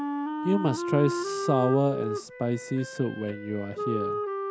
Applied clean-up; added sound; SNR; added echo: none; Wind instrument, woodwind instrument; 4 dB; none.